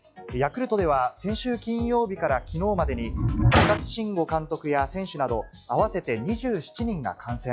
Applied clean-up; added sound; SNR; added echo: classical method log-MMSE.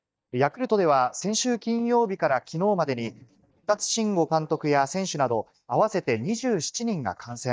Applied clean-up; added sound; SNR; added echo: neural mask model DeepFilterNet 3.